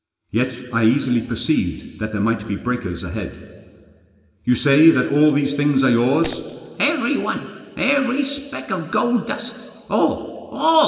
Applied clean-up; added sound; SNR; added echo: none; Shatter; 18 dB; reverberation time 2.0 s.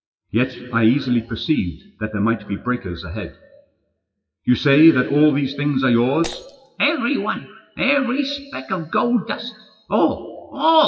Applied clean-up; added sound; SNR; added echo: classical method WPE with log-MMSE.